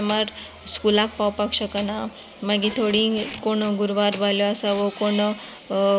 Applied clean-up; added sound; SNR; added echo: none; Snare drum + Packing tape, duct tape; 19 dB; none.